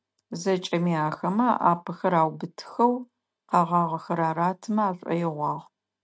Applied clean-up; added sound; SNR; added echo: none; none; none; none.